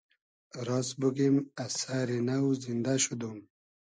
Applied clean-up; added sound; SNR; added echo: none; none; none; none.